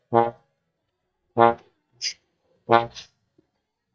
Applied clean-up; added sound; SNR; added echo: neural mask model DeepFilterNet 3.